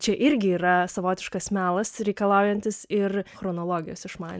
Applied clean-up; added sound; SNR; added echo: none; none; none; none.